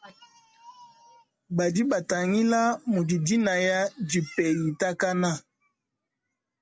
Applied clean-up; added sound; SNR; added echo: none; none; none; none.